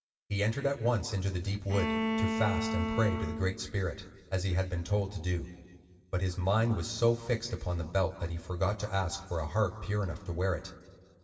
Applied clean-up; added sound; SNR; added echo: none; Bowed string instrument; 3 dB; reverberation time 1.8 s.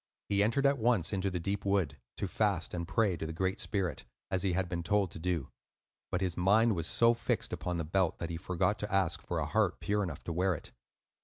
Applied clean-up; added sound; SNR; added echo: none; none; none; none.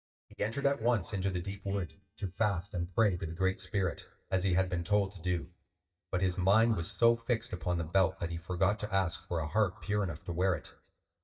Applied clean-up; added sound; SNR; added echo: neural mask model DeepFilterNet 3.